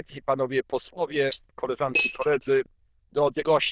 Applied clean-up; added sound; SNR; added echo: neural diffusion model UNIVERSE++.